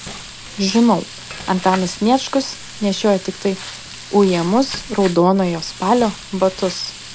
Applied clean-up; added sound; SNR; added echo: none; Frying (food); 14 dB; none.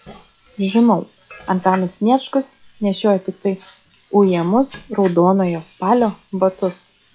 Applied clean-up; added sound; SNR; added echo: classical method log-MMSE.